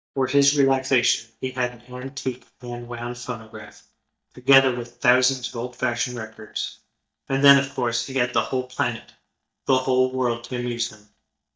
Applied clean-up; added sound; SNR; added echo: neural mask model DeepFilterNet 3.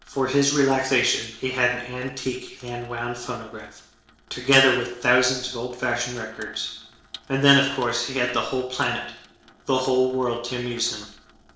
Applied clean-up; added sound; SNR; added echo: neural separator model SepFormer DNS4.